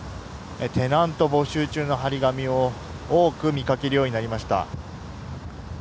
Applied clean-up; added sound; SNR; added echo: none; none; none; none.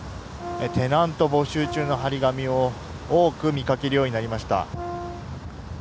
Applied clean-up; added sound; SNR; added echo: none; Brass instrument; 13 dB; none.